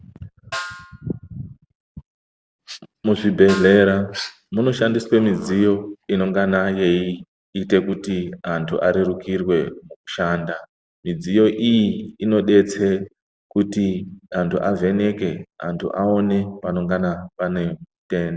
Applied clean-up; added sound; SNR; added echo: none; Dog + Snare drum; 16 dB; none.